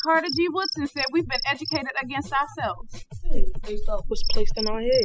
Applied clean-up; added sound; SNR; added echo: classical method spectral subtraction.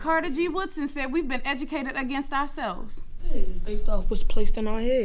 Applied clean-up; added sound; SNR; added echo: none; none; none; none.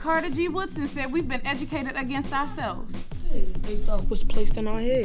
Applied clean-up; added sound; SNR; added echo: none; Drum kit + Cricket; 14 dB; none.